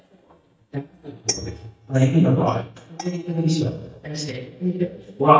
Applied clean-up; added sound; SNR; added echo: neural mask model DeepFilterNet 3.